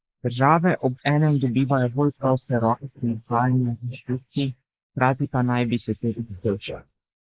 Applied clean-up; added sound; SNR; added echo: neural mask model Resemble Enhance denoiser.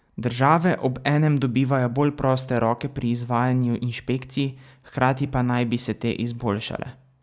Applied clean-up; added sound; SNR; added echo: none; none; none; none.